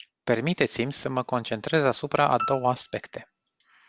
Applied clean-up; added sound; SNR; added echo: none; Piano; 11 dB; none.